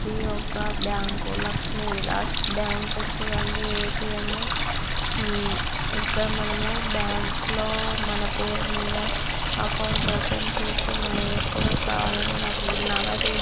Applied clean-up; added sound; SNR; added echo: none; Water tap, faucet; -3 dB; none.